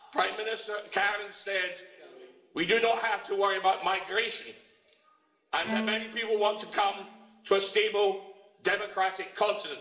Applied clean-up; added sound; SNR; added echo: none; Bowed string instrument; 11 dB; reverberation time 0.8 s.